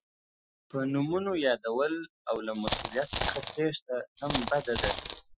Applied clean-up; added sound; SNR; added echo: classical method Wiener filter.